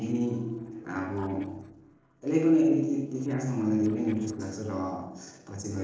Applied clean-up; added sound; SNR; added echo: neural separator model SepFormer DNS4.